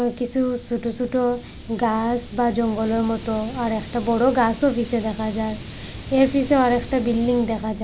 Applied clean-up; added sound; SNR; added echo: none; Hiss; 16 dB; none.